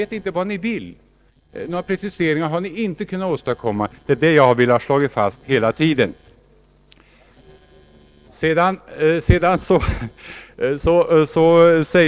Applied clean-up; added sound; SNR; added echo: neural separator model SepFormer DNS4.